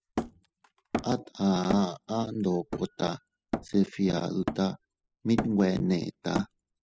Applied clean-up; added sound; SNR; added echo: classical method spectral subtraction.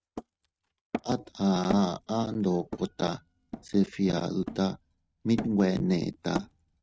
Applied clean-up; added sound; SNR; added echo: neural mask model RNNoise.